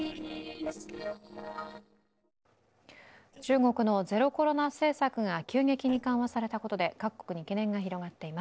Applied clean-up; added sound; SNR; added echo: neural separator model SepFormer DNS4.